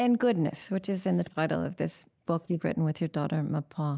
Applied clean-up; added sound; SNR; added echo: neural mask model DeepFilterNet 3.